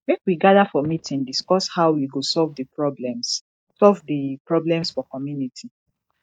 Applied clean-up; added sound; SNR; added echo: neural mask model DeepFilterNet 3.